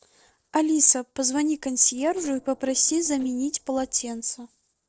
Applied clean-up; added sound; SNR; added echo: neural separator model SepFormer DNS4.